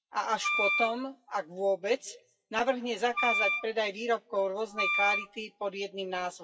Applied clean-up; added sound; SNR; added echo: classical method WPE with log-MMSE.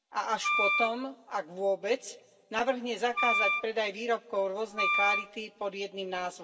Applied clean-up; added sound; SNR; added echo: none; Wind instrument, woodwind instrument; -3 dB; reverberation time 1.8 s.